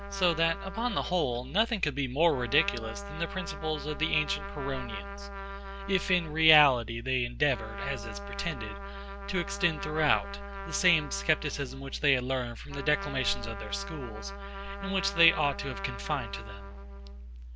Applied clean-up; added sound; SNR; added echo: none; Trumpet; 12 dB; none.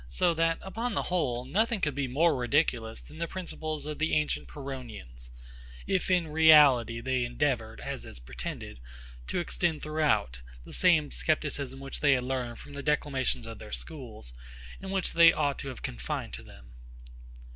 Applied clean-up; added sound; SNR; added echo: none; none; none; none.